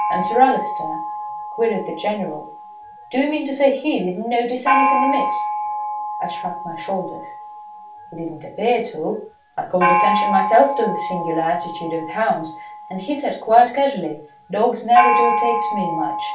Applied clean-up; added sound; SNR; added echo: none; Gong; 3 dB; reverberation time 0.3 s.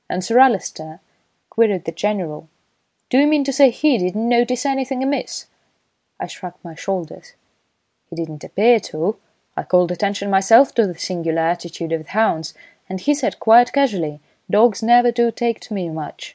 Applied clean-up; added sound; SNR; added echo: none; none; none; none.